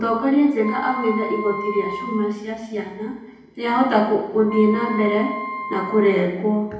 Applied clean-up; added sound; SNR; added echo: none; Wind instrument, woodwind instrument; 11 dB; reverberation time 0.9 s.